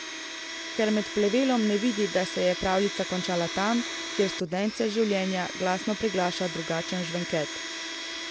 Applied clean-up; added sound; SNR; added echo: none; Domestic sounds, home sounds; 8 dB; none.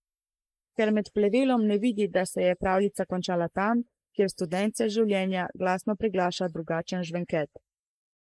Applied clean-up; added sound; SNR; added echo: neural mask model Resemble Enhance denoiser.